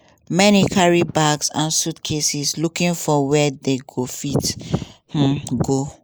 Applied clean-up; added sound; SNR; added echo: neural mask model Resemble Enhance denoiser.